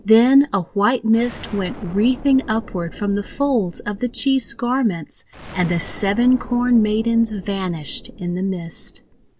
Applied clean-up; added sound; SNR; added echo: none; Explosion; 18 dB; none.